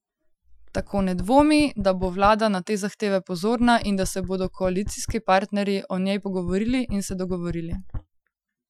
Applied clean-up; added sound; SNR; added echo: classical method Wiener filter.